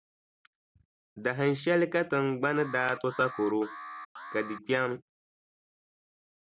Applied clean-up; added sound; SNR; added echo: none; Alarm; 14 dB; none.